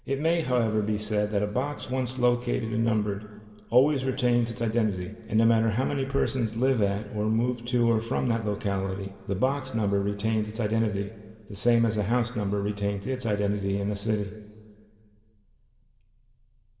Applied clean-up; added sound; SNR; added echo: none; none; none; reverberation time 1.7 s.